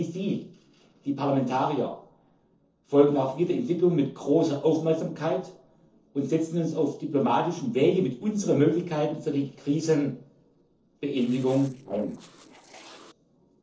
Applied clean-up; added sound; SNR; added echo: neural separator model SepFormer DNS4.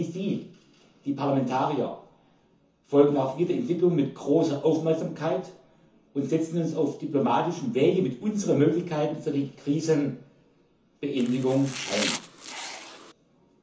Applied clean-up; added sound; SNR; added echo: none; Domestic sounds, home sounds; 9 dB; reverberation time 0.9 s.